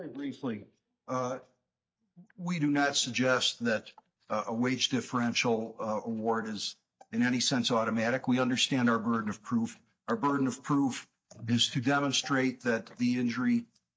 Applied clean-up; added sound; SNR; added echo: neural mask model DeepFilterNet 3.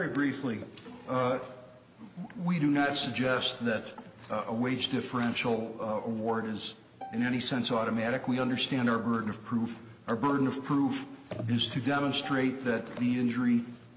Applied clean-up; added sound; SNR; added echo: none; Bowed string instrument; 18 dB; none.